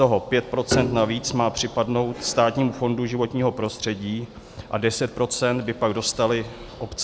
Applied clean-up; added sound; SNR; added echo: none; Piano; 9 dB; none.